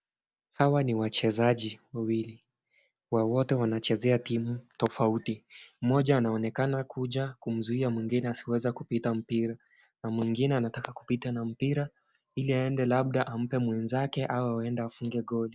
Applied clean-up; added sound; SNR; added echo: none; none; none; none.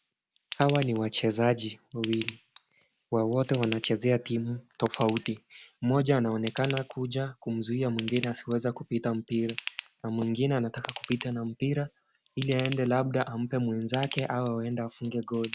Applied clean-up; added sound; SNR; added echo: none; Ratchet, pawl / Tools; 13 dB; none.